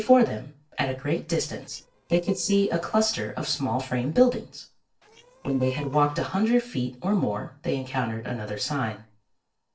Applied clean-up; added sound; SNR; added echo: neural separator model SepFormer DNS4.